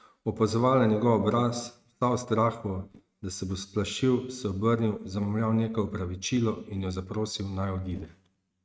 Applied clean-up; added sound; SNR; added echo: neural mask model RNNoise.